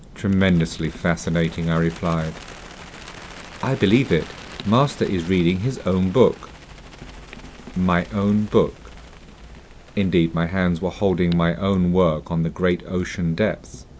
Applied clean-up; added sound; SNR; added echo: none; Clock + Bird; 19 dB; none.